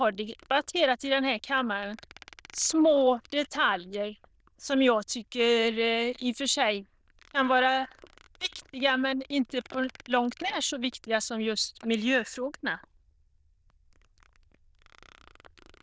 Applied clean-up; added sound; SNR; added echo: neural diffusion model UNIVERSE++.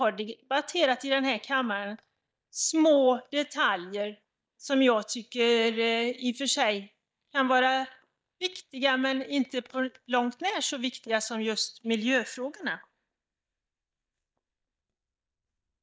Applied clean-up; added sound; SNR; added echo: neural mask model DeepFilterNet 3.